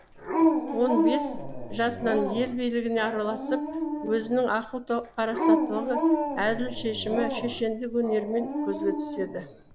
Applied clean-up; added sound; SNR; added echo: none; Dog; 0 dB; none.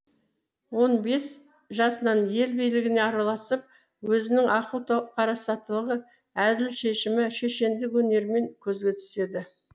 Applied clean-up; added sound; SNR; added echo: none; none; none; none.